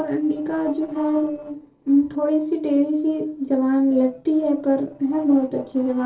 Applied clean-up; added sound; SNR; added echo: neural separator model SepFormer DNS4.